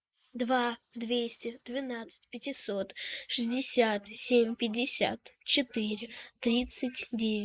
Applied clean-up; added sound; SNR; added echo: neural mask model Resemble Enhance denoiser.